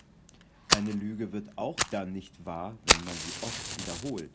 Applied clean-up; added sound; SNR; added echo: none; Fire; -4 dB; none.